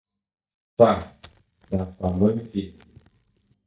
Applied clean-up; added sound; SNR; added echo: neural mask model DeepFilterNet 3.